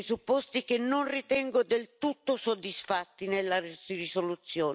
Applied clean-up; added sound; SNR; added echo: none; none; none; none.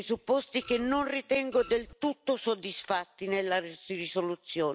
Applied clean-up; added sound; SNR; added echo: none; Printer; 18 dB; none.